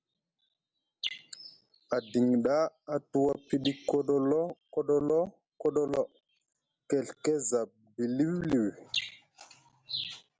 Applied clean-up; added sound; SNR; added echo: none; none; none; none.